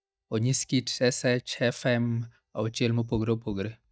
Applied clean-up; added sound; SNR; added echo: neural mask model DeepFilterNet 3.